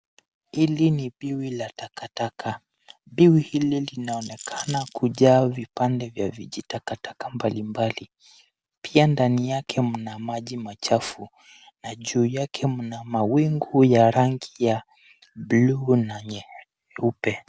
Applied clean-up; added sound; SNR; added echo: none; Rattle; 15 dB; none.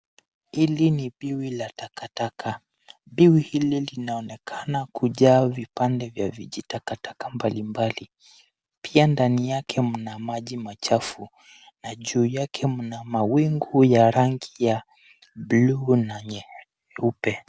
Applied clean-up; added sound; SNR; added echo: none; none; none; none.